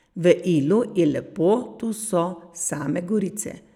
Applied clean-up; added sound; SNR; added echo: none; none; none; none.